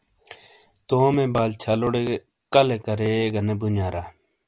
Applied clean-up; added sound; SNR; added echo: none; none; none; none.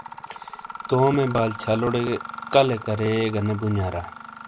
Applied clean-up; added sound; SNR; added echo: none; Mechanisms; 13 dB; none.